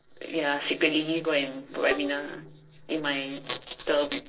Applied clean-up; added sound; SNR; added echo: neural separator model SepFormer DNS4.